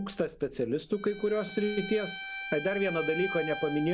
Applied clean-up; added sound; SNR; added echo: none; Bowed string instrument; 9 dB; none.